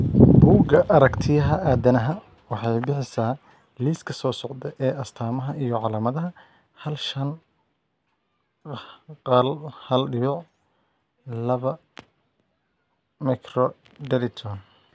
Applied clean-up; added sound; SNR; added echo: none; none; none; none.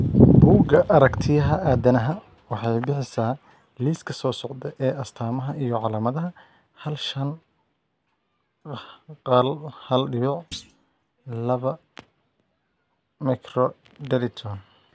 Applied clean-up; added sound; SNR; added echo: none; Thump, thud; 19 dB; none.